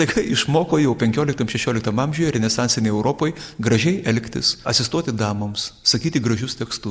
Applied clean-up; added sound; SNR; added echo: none; none; none; none.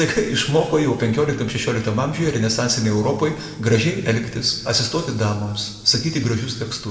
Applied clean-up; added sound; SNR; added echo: none; none; none; reverberation time 1.8 s.